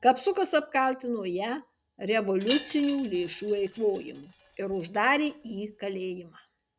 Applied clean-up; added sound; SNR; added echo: none; Wind chime; 15 dB; none.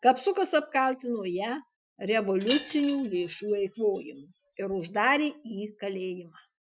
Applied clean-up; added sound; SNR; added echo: classical method Wiener filter.